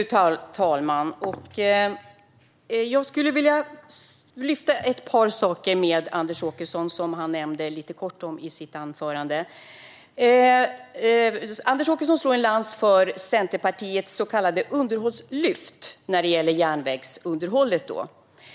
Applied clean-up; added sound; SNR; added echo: none; none; none; none.